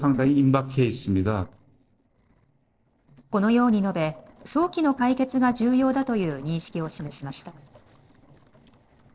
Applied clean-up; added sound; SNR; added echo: neural separator model SepFormer DNS4.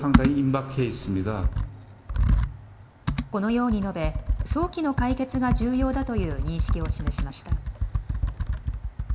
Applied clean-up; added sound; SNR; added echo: none; Computer keyboard; -1 dB; reverberation time 2.1 s.